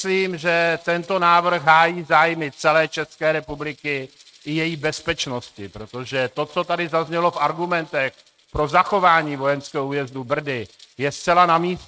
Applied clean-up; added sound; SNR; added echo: neural mask model RNNoise.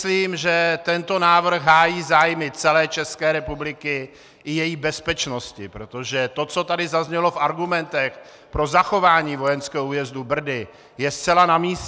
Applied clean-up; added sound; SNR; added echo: none; none; none; none.